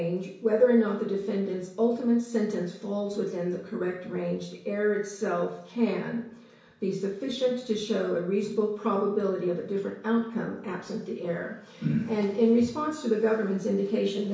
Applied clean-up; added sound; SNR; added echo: none; none; none; reverberation time 0.6 s.